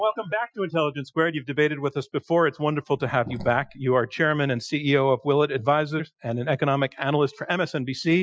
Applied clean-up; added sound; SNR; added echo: classical method Wiener filter.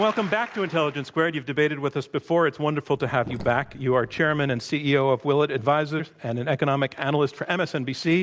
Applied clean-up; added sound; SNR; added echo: none; Sink (filling or washing); 17 dB; none.